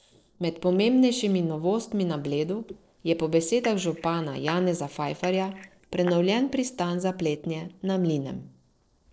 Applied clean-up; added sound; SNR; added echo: neural separator model SepFormer DNS4.